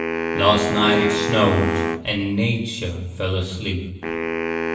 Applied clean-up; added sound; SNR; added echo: none; Wind instrument, woodwind instrument; 3 dB; reverberation time 1.0 s.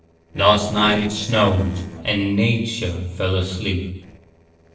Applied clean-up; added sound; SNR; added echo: neural separator model SepFormer DNS4.